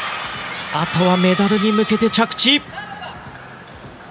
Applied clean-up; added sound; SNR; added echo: none; none; none; none.